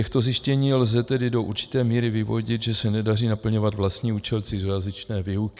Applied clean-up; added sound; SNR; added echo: none; none; none; none.